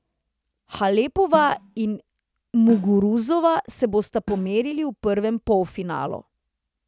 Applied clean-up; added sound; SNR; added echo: none; Snare drum; 13 dB; none.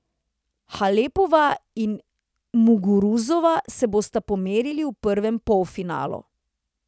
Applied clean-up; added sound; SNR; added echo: none; none; none; none.